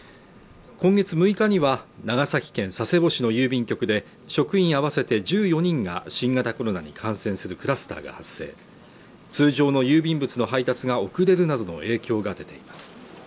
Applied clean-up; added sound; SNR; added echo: none; none; none; none.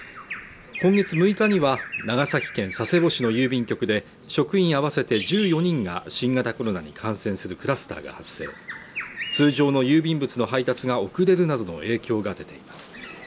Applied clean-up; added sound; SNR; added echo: none; Bird vocalization, bird call, bird song; 15 dB; none.